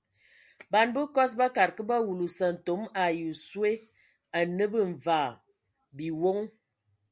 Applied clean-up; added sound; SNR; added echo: none; none; none; none.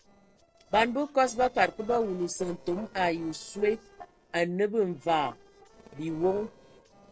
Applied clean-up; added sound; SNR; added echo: neural separator model SepFormer DNS4.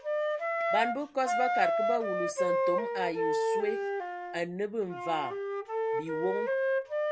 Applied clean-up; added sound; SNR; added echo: none; Wind instrument, woodwind instrument; -4 dB; none.